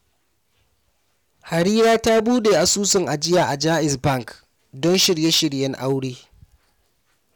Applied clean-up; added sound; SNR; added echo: none; none; none; none.